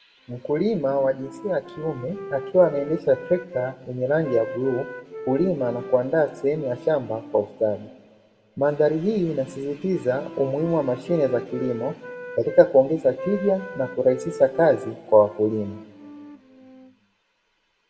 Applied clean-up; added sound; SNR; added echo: none; Wind instrument, woodwind instrument; 15 dB; reverberation time 1.2 s.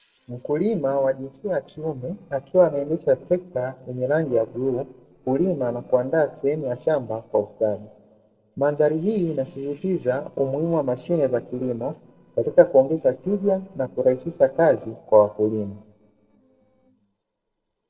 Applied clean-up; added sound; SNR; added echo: neural separator model SepFormer DNS4.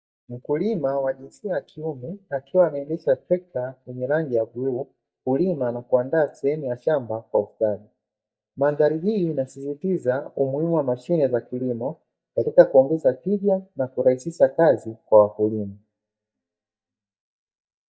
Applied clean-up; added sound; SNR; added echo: neural mask model DeepFilterNet 3.